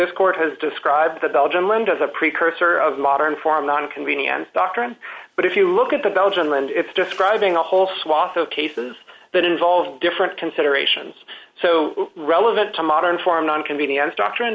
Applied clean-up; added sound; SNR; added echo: none; none; none; none.